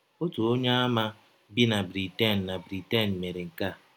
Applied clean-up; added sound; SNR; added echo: none; none; none; none.